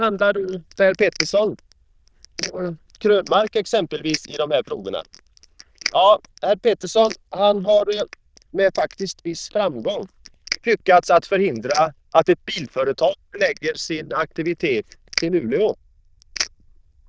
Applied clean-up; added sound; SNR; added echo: neural diffusion model UNIVERSE++.